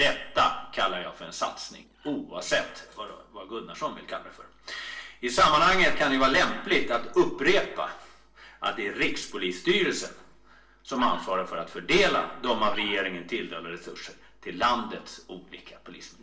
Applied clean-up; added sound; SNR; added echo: neural separator model SepFormer DNS4.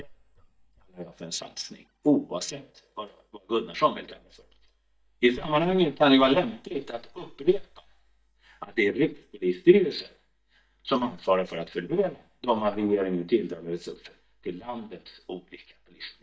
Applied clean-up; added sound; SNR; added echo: neural mask model DeepFilterNet 3.